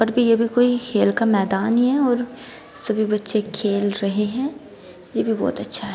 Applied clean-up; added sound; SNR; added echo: none; none; none; none.